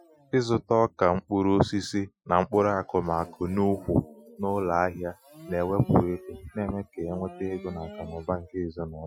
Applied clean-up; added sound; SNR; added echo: classical method Wiener filter.